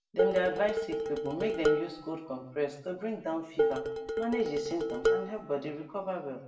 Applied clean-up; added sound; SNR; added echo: none; Dishes, pots, and pans; -1 dB; reverberation time 0.6 s.